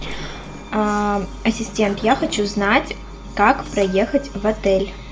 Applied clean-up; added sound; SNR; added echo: none; Sliding door; 19 dB; reverberation time 0.4 s.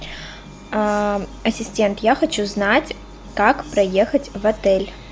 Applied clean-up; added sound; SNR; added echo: none; none; none; none.